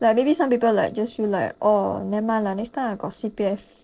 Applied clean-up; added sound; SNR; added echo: neural separator model SepFormer DNS4.